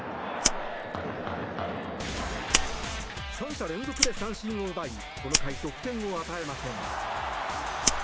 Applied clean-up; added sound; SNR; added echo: none; Fire; 1 dB; none.